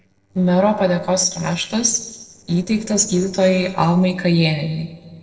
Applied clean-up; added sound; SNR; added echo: neural separator model SepFormer DNS4.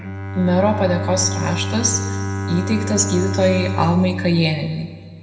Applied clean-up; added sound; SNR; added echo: none; Bowed string instrument; 4 dB; reverberation time 1.6 s.